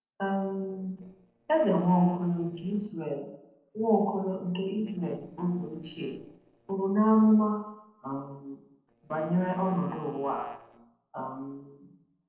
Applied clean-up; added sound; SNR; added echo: neural separator model SepFormer DNS4.